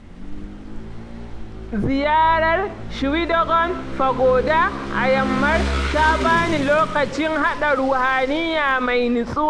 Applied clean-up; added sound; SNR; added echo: none; Engine / Vehicle; 7 dB; none.